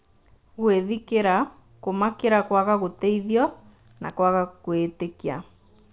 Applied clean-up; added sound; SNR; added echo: none; none; none; none.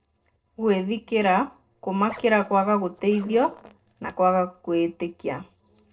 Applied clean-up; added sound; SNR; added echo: neural separator model SepFormer DNS4.